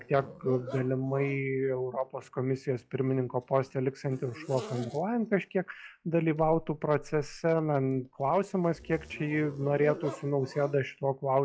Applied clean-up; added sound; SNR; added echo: classical method log-MMSE.